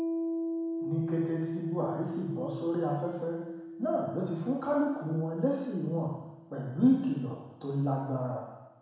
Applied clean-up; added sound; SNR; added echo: none; Piano; 8 dB; reverberation time 1.1 s.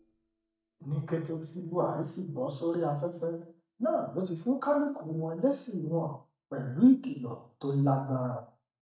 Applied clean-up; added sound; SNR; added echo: neural mask model DeepFilterNet 3.